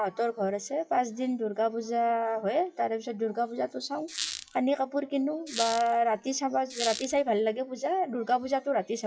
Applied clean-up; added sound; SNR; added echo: classical method WPE with log-MMSE.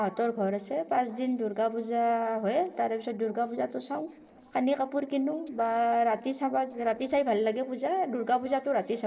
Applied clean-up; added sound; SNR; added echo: neural separator model SepFormer DNS4.